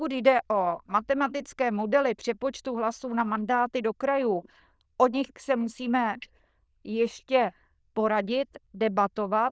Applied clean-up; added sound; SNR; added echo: neural diffusion model UNIVERSE++.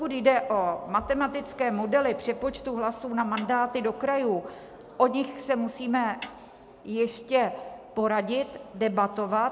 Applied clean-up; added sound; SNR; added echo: none; Snare drum; 18 dB; none.